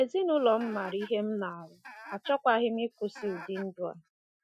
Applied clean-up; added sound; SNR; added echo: classical method Wiener filter.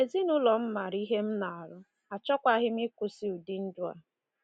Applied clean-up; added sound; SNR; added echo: none; none; none; none.